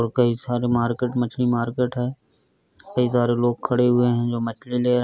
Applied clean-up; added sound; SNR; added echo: none; none; none; none.